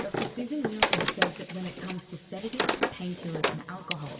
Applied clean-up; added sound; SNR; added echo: none; Wood; -4 dB; reverberation time 1.8 s.